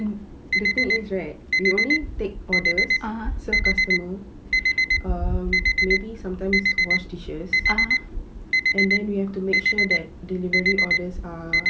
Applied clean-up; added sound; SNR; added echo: none; Alarm; -4 dB; none.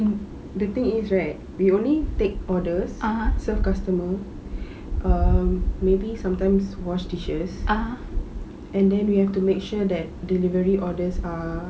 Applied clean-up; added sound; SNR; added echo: none; none; none; none.